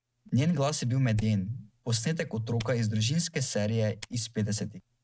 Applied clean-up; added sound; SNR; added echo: neural mask model RNNoise.